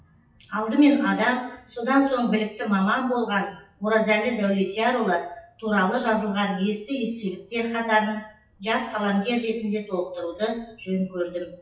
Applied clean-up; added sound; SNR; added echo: classical method WPE with log-MMSE.